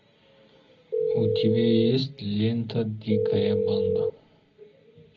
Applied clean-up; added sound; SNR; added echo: none; Telephone; -4 dB; reverberation time 0.4 s.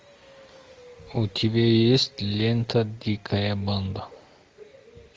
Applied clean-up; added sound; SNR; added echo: none; none; none; none.